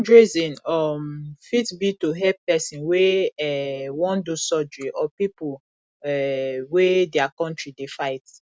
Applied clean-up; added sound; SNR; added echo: none; none; none; none.